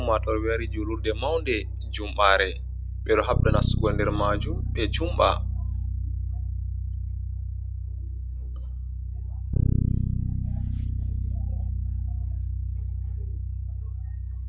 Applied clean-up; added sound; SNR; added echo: none; Bass guitar; -3 dB; none.